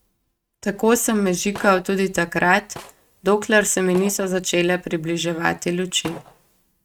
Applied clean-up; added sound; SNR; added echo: neural mask model RNNoise.